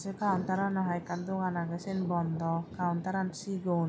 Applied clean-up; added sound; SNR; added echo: none; Thunder; 13 dB; none.